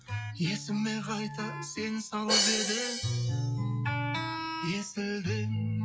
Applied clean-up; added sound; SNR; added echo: classical method log-MMSE.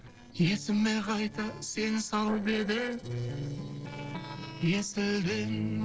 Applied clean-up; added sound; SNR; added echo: neural separator model SepFormer DNS4.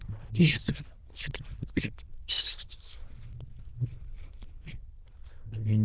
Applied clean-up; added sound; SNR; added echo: neural diffusion model UNIVERSE++.